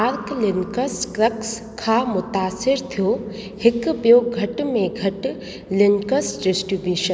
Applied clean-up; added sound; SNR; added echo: none; none; none; none.